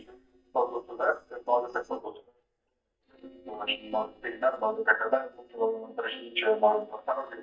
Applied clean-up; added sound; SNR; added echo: neural mask model DeepFilterNet 3.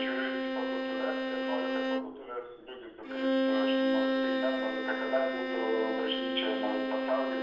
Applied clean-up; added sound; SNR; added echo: none; Bowed string instrument; -4 dB; reverberation time 0.8 s.